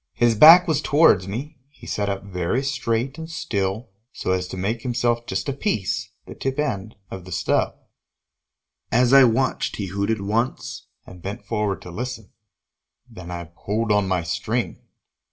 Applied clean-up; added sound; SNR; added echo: none; none; none; reverberation time 0.2 s.